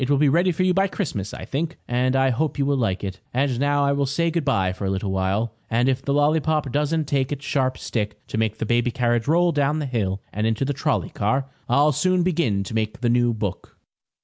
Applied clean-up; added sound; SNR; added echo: none; none; none; none.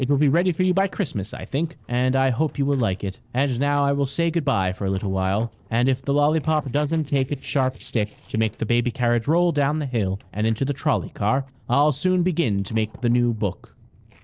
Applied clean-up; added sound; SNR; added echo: neural separator model SepFormer DNS4.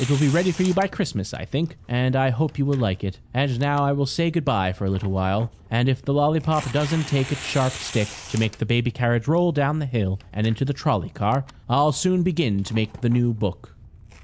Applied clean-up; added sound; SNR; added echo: none; Tearing; 19 dB; none.